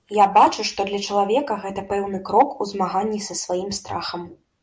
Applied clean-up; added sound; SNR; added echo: none; none; none; none.